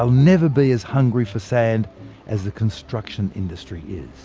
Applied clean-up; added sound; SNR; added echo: none; none; none; none.